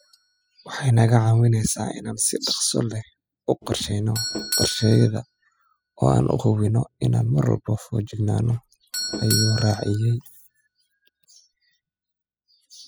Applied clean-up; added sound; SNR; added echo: classical method spectral subtraction.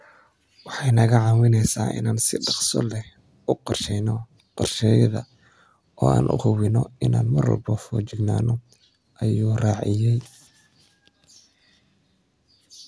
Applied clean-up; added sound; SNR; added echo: none; none; none; none.